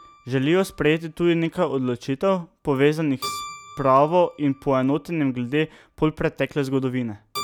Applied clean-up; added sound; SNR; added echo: none; Keyboard (musical); 18 dB; none.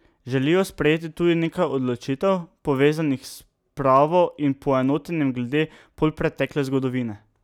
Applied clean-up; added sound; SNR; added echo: none; none; none; none.